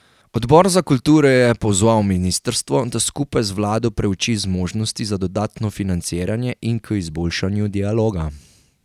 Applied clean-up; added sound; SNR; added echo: none; none; none; none.